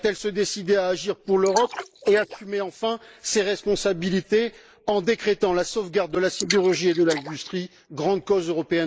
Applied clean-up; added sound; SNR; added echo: neural mask model Resemble Enhance denoiser.